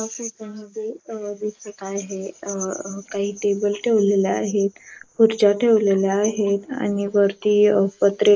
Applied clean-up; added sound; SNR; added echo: neural mask model Resemble Enhance denoiser.